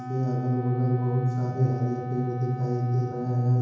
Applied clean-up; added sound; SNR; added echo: none; Wind instrument, woodwind instrument; 13 dB; reverberation time 1.0 s.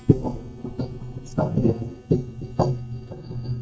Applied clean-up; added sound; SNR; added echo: neural mask model DeepFilterNet 3.